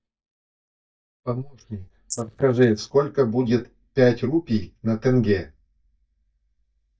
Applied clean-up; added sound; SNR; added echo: neural mask model DeepFilterNet 3.